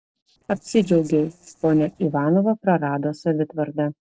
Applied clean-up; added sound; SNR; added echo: neural separator model SepFormer DNS4.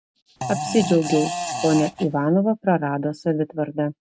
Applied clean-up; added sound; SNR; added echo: none; Fart; 6 dB; none.